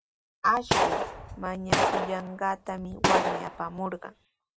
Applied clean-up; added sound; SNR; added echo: none; Gunshot, gunfire; -3 dB; none.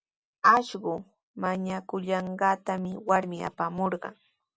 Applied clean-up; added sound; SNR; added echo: none; none; none; none.